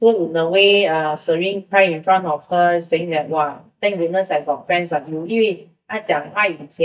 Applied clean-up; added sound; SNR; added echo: neural mask model DeepFilterNet 3.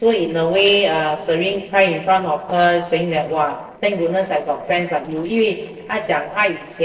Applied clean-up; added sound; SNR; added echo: neural separator model SepFormer DNS4.